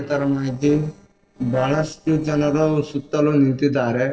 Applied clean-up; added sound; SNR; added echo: neural separator model SepFormer DNS4.